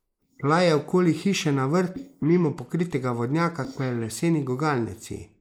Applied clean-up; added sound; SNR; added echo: neural mask model Resemble Enhance denoiser.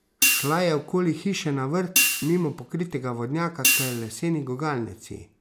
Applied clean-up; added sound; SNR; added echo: none; Hi-hat; 0 dB; none.